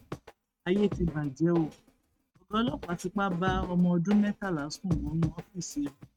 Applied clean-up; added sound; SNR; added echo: neural mask model RNNoise.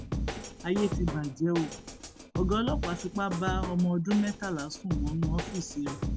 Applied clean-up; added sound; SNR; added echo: none; Drum kit; 4 dB; none.